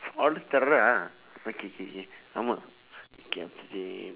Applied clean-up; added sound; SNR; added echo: none; none; none; none.